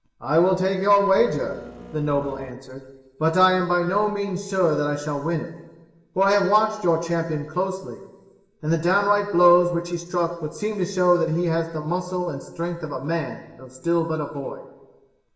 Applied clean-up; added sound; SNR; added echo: none; Printer; 18 dB; reverberation time 1.2 s.